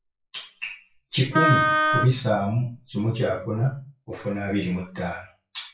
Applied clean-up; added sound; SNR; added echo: classical method WPE with log-MMSE.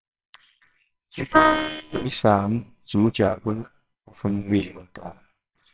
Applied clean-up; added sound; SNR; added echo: neural separator model SepFormer WHAMR!.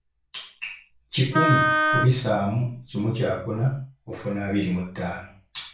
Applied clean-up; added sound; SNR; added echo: none; Wind instrument, woodwind instrument; -3 dB; reverberation time 0.3 s.